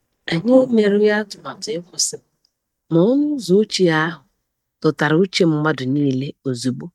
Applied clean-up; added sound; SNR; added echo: neural mask model DeepFilterNet 3.